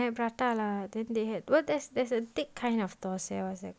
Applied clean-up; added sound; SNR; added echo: none; none; none; none.